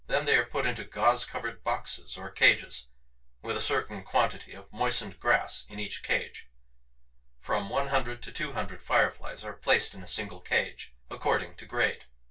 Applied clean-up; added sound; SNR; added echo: none; none; none; reverberation time 0.2 s.